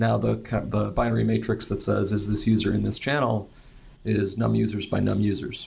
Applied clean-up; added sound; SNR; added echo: none; none; none; none.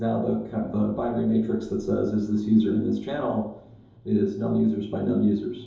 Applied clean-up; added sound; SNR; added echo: none; none; none; reverberation time 2.8 s.